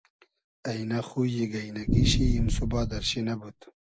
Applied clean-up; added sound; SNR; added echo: none; Boom; -4 dB; none.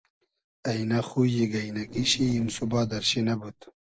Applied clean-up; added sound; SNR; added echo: neural separator model SepFormer DNS4.